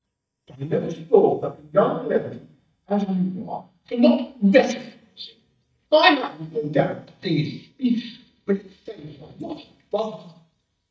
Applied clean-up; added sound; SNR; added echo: neural mask model DeepFilterNet 3.